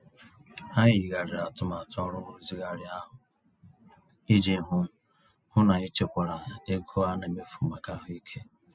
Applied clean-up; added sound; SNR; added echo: none; none; none; none.